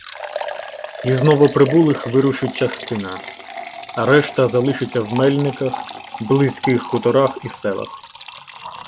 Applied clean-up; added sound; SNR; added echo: none; Liquid; 12 dB; none.